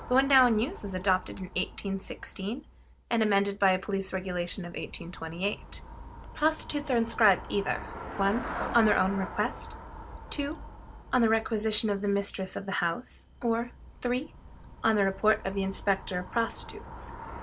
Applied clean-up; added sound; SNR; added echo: none; Traffic noise, roadway noise / Bicycle; 13 dB; none.